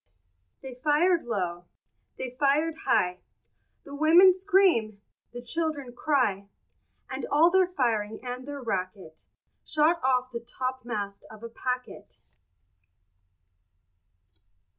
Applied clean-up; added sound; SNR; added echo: none; none; none; none.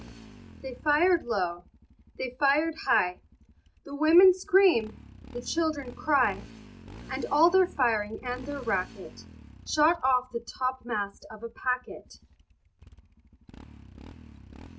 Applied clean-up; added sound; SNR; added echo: none; Motorcycle; 19 dB; none.